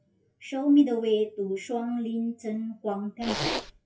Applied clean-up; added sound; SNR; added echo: classical method WPE with log-MMSE.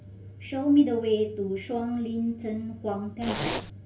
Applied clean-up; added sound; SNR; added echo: none; Zipper (clothing); 3 dB; reverberation time 0.3 s.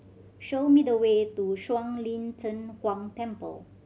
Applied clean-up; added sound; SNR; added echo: none; none; none; none.